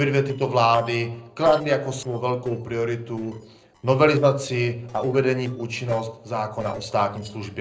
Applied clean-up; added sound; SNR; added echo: neural separator model SepFormer DNS4.